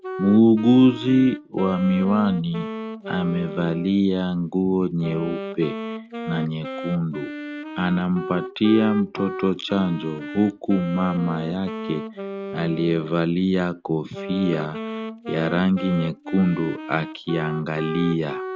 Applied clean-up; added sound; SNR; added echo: none; Wind instrument, woodwind instrument; 10 dB; none.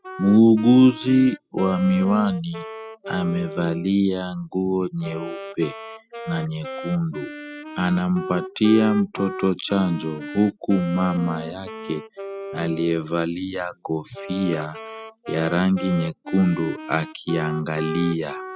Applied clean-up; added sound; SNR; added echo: classical method spectral subtraction.